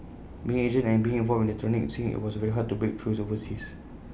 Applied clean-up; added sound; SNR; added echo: none; none; none; none.